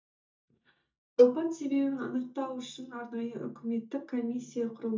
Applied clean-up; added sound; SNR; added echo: neural mask model DeepFilterNet 3.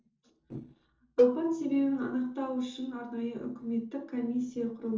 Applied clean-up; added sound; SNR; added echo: neural separator model SepFormer DNS4.